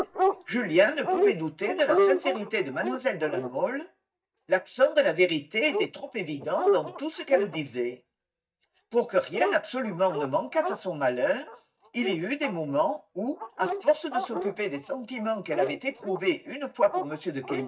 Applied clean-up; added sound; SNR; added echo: neural mask model DeepFilterNet 3.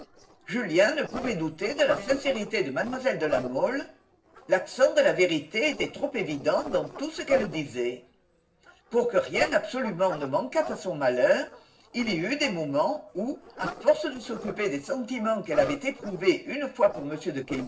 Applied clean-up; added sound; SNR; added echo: neural separator model SepFormer DNS4.